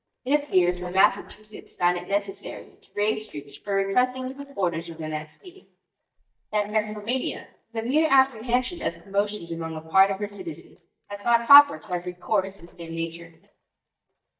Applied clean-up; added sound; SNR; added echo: neural mask model DeepFilterNet 3.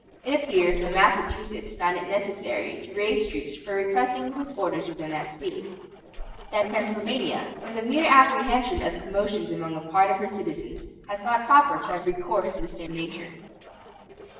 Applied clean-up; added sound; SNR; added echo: neural separator model SepFormer DNS4.